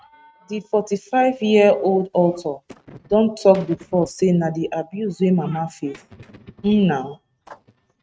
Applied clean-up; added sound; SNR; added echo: neural mask model RNNoise.